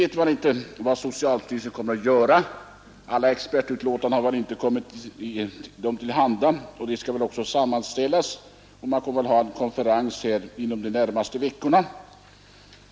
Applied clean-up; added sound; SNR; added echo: none; none; none; none.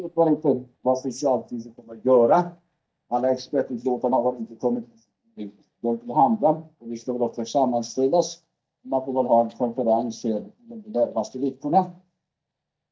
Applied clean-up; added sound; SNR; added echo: neural mask model DeepFilterNet 3.